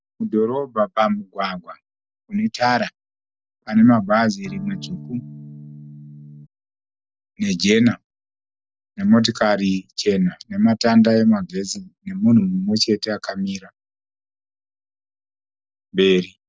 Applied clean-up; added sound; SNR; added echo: neural separator model SepFormer DNS4.